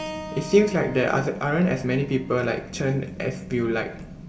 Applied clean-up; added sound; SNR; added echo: none; Keyboard (musical); 17 dB; reverberation time 0.8 s.